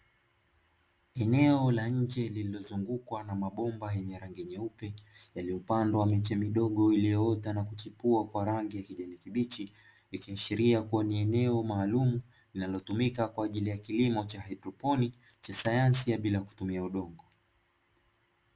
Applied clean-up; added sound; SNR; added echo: none; none; none; none.